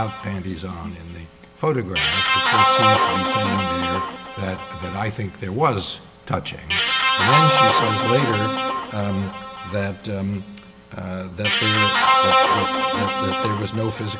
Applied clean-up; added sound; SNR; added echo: none; Guitar; -4 dB; none.